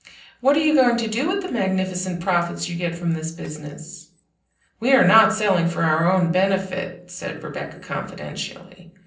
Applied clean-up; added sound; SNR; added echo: neural separator model SepFormer DNS4.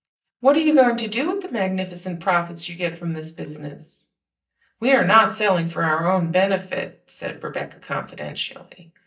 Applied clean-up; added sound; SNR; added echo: neural mask model DeepFilterNet 3.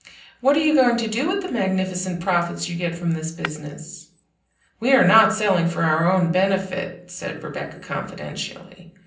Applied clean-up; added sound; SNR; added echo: none; Shatter; 13 dB; reverberation time 0.6 s.